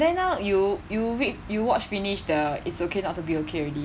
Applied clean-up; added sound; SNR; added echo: none; none; none; none.